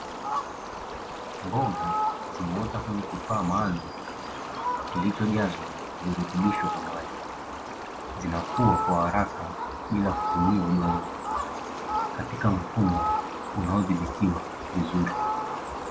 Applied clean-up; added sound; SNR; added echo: none; Fowl; 2 dB; none.